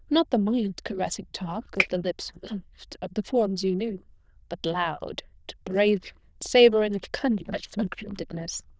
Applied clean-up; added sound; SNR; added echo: neural diffusion model UNIVERSE++.